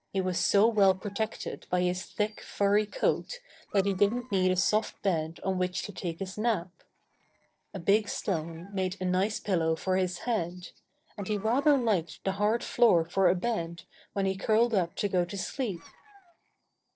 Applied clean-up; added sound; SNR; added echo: neural separator model SepFormer DNS4.